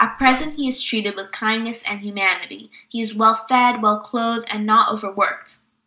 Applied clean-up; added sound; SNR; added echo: none; Zipper (clothing); 11 dB; none.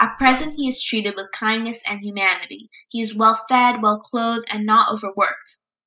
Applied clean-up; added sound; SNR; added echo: classical method spectral subtraction.